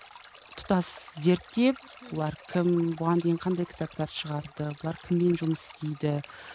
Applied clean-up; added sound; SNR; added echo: none; Stream; 18 dB; none.